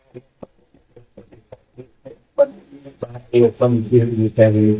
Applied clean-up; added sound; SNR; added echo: neural mask model DeepFilterNet 3.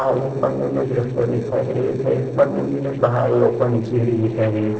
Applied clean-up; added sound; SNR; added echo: neural separator model SepFormer DNS4.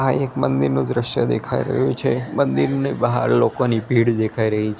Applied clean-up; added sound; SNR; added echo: none; none; none; none.